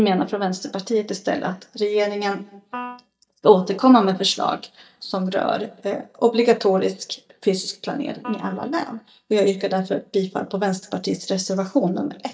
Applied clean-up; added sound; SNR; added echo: neural mask model DeepFilterNet 3.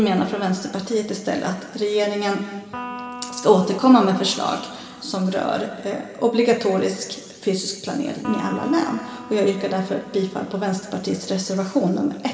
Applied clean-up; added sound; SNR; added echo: none; Electric guitar; 18 dB; reverberation time 2.2 s.